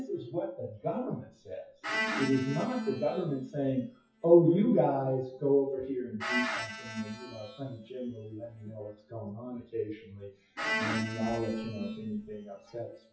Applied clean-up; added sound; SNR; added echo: classical method WPE with log-MMSE.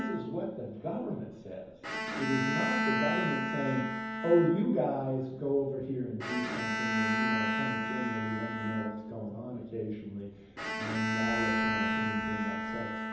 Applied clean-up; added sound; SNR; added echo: none; Bowed string instrument; 0 dB; reverberation time 0.9 s.